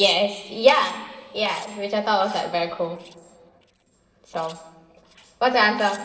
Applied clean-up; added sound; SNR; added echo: neural separator model SepFormer DNS4.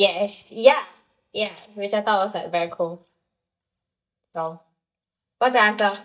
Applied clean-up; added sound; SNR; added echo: neural mask model DeepFilterNet 3.